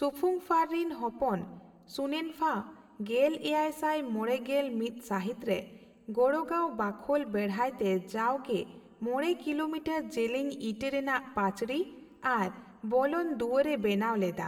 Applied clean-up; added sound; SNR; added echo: none; none; none; reverberation time 0.9 s.